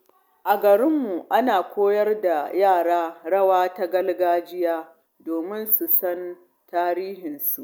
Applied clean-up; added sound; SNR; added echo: none; none; none; none.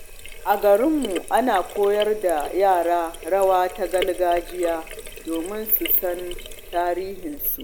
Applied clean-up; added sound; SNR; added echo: none; Sink (filling or washing); 13 dB; none.